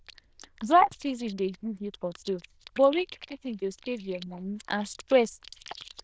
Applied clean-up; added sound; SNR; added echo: neural diffusion model UNIVERSE++.